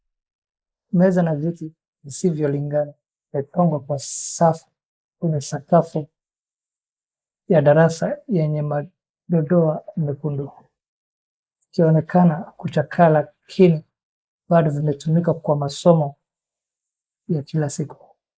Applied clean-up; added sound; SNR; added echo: neural mask model Resemble Enhance denoiser.